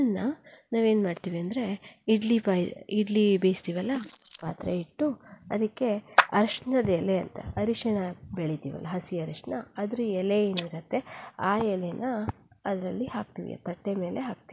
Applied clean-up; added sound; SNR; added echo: neural mask model Resemble Enhance denoiser.